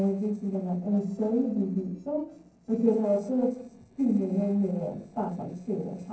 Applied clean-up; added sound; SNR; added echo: neural separator model SepFormer DNS4.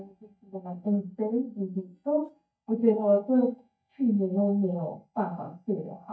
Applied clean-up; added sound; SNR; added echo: neural mask model DeepFilterNet 3.